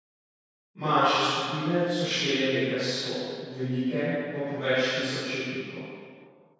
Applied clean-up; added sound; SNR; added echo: none; none; none; reverberation time 2.0 s.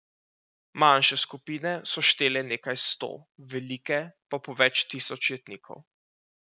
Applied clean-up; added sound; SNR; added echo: none; none; none; none.